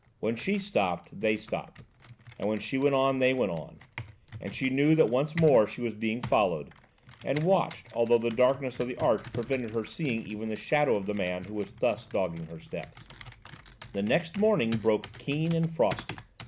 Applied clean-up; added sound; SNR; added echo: none; Computer keyboard; 18 dB; none.